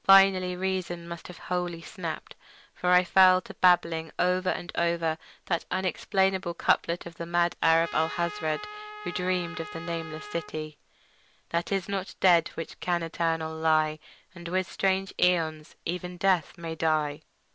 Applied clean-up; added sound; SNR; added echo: none; Trumpet; 13 dB; none.